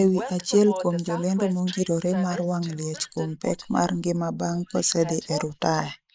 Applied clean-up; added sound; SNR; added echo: neural mask model Resemble Enhance denoiser.